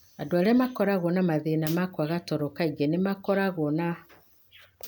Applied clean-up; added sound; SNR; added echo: none; none; none; none.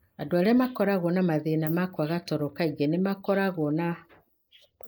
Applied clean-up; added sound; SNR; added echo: neural mask model Resemble Enhance denoiser.